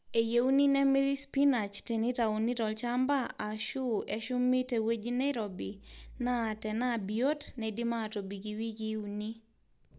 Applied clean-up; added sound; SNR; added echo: none; none; none; none.